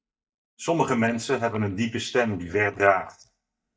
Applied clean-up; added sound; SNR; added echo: neural mask model DeepFilterNet 3.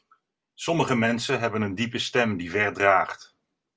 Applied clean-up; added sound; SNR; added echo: none; none; none; none.